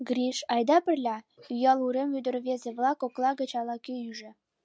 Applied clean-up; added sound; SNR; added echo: none; none; none; none.